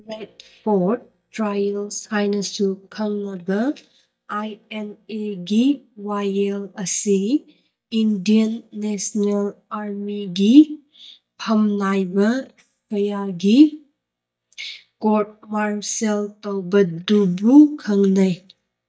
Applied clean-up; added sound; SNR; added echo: neural mask model DeepFilterNet 3.